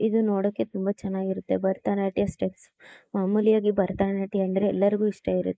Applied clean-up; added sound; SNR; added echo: neural mask model Resemble Enhance denoiser.